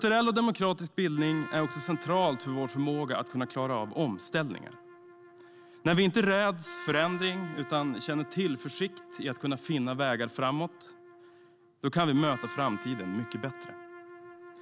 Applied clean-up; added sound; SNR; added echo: none; Trumpet; 16 dB; none.